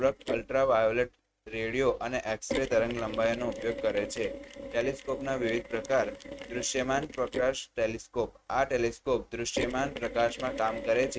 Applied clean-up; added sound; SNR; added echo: neural mask model RNNoise.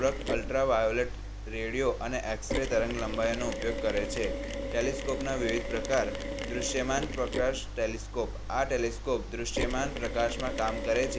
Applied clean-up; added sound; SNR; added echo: none; Mechanisms; 5 dB; none.